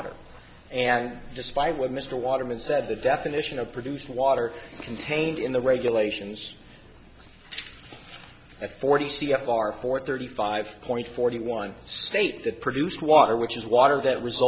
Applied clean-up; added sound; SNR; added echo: none; none; none; none.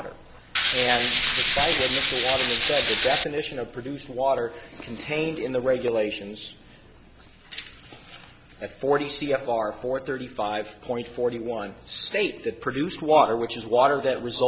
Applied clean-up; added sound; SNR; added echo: none; Tools; -2 dB; none.